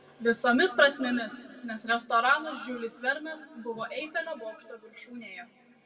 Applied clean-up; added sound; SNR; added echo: none; none; none; reverberation time 1.5 s.